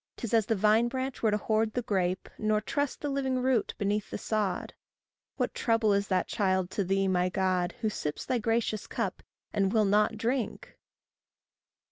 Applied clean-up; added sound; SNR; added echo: none; none; none; none.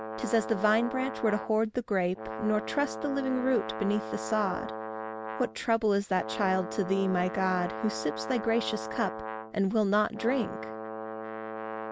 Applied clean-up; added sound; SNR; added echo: none; Brass instrument; 8 dB; none.